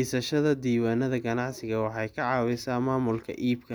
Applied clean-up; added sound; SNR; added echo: none; none; none; none.